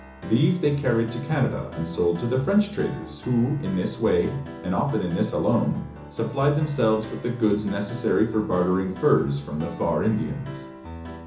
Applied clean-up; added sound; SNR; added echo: none; Piano; 15 dB; reverberation time 0.7 s.